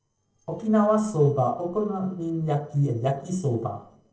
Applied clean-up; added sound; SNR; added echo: neural separator model SepFormer DNS4.